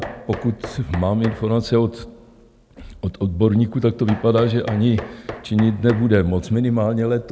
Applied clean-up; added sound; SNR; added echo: none; Knock; 16 dB; none.